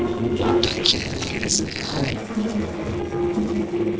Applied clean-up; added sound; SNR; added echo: neural separator model SepFormer DNS4.